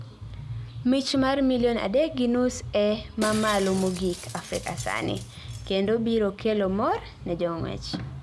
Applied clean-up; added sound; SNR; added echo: none; Shatter; 14 dB; none.